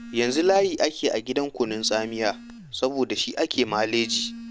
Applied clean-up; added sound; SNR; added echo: none; Telephone; 16 dB; none.